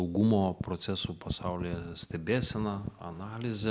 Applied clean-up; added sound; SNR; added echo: none; none; none; none.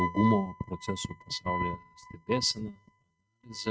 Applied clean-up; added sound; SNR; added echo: neural mask model RNNoise.